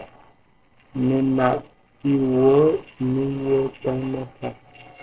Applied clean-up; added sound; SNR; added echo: neural separator model SepFormer DNS4.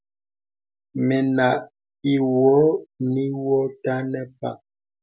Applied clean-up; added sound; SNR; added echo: none; none; none; none.